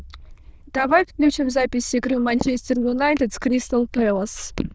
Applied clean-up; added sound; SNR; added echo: neural diffusion model UNIVERSE++.